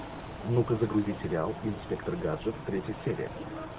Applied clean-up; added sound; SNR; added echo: none; Boom; 16 dB; none.